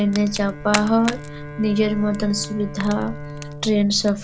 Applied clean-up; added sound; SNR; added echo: none; Fire + Bowed string instrument; 10 dB; none.